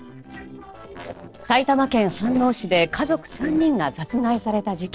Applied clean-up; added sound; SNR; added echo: neural separator model SepFormer DNS4.